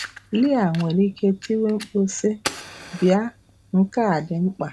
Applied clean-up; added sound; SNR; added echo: none; Fire; 16 dB; none.